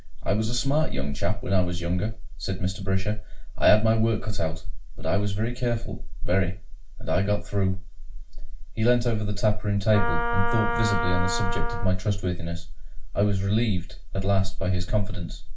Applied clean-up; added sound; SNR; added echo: none; Wind instrument, woodwind instrument; 8 dB; reverberation time 0.2 s.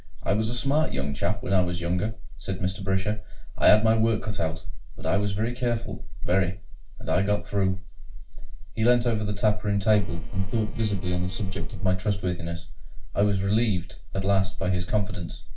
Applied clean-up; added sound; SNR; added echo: neural separator model SepFormer DNS4.